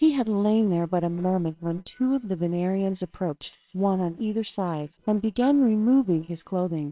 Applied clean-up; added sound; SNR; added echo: neural separator model SepFormer WHAMR!.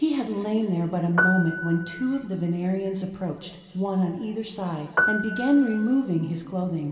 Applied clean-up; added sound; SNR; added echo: none; Piano; 3 dB; reverberation time 2.2 s.